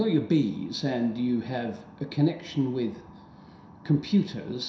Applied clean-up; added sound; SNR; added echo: none; none; none; reverberation time 0.7 s.